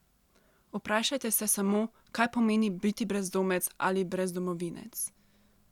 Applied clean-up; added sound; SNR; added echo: none; none; none; none.